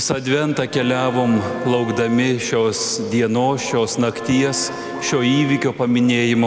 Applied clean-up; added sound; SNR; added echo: none; Bowed string instrument; 13 dB; none.